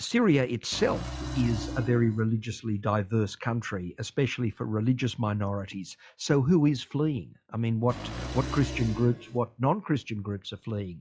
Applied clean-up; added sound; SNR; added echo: classical method log-MMSE.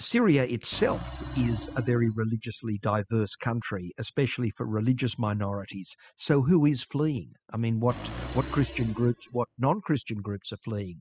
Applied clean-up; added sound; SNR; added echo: classical method spectral subtraction.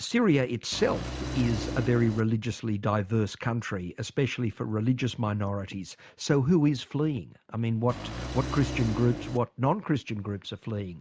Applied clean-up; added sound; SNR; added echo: none; Engine; 6 dB; none.